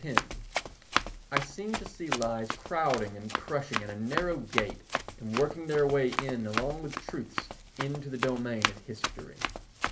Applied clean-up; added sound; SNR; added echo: none; Run; 2 dB; reverberation time 0.3 s.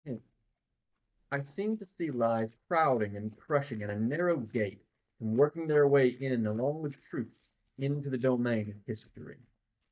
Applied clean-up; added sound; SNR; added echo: neural mask model DeepFilterNet 3.